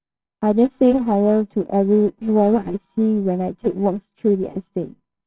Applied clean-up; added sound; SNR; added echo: neural separator model SepFormer WHAMR!.